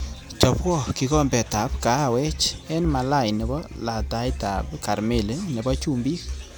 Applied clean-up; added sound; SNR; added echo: none; none; none; none.